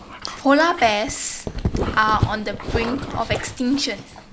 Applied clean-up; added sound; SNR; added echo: none; Dog; 6 dB; none.